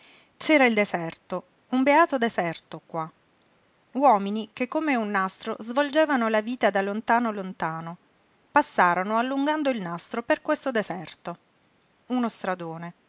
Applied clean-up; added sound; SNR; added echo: none; none; none; none.